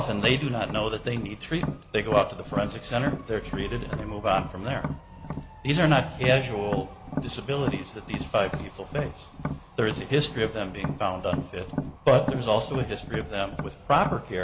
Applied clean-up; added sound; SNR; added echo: none; Tap; 8 dB; none.